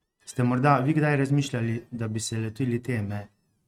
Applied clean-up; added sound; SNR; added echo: neural mask model RNNoise.